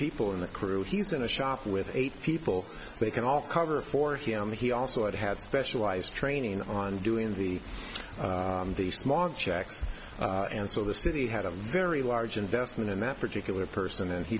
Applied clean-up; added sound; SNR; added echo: none; none; none; none.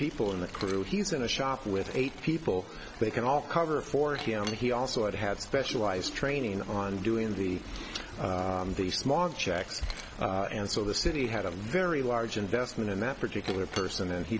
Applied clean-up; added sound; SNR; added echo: none; Liquid; 18 dB; none.